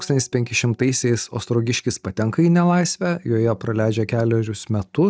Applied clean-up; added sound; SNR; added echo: neural mask model DeepFilterNet 3.